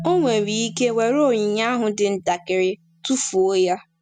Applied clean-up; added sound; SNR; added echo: none; Marimba, xylophone; 19 dB; none.